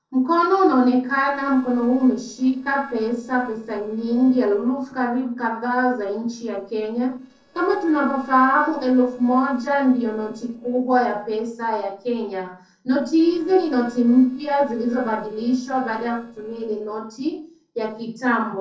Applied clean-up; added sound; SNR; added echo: neural separator model SepFormer DNS4.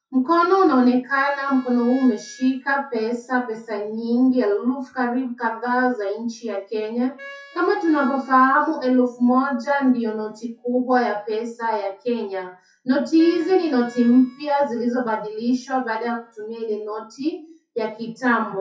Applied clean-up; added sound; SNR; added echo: classical method WPE with log-MMSE.